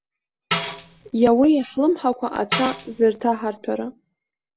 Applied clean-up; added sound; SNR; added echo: none; Tambourine; 9 dB; none.